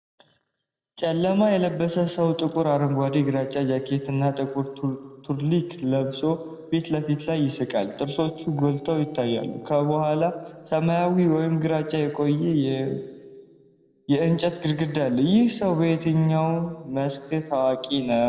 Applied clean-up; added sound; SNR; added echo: neural separator model SepFormer DNS4.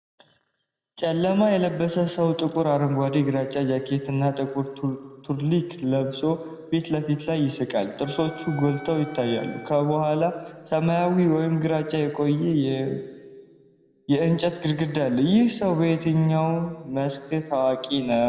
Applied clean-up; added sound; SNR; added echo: none; Wind instrument, woodwind instrument; 18 dB; reverberation time 1.6 s.